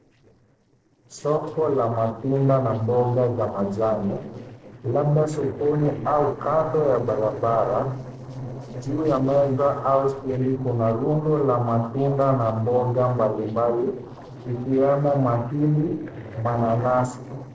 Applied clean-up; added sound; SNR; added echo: neural separator model SepFormer DNS4.